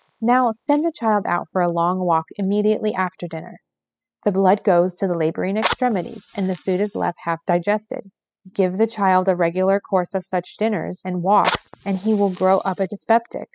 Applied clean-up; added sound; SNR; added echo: classical method spectral subtraction.